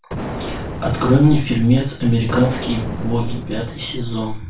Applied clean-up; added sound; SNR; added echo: none; Explosion; 10 dB; reverberation time 0.2 s.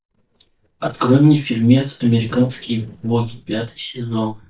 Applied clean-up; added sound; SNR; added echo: neural mask model DeepFilterNet 3.